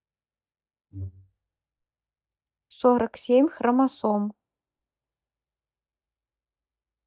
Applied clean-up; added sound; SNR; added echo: neural mask model DeepFilterNet 3.